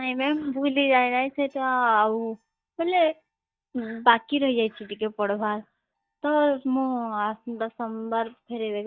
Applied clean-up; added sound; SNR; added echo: neural mask model DeepFilterNet 3.